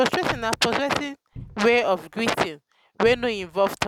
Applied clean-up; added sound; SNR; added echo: none; Cupboard open or close; 20 dB; none.